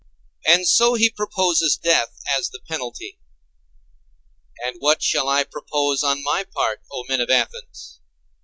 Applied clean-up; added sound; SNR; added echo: none; none; none; none.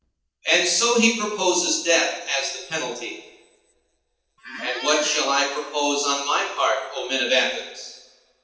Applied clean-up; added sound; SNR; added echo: neural separator model SepFormer DNS4.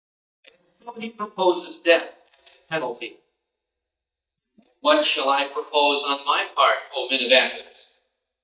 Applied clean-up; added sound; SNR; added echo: neural mask model DeepFilterNet 3.